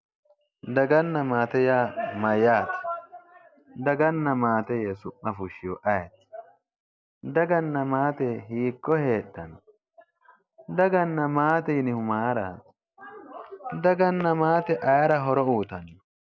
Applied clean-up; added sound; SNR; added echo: none; none; none; none.